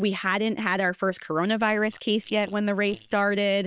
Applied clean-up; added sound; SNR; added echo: neural separator model SepFormer WHAM!.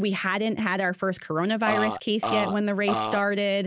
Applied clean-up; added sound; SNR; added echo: none; Burping, eructation; 2 dB; none.